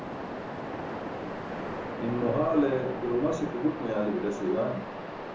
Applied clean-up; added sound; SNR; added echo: none; Waves, surf; 6 dB; reverberation time 0.6 s.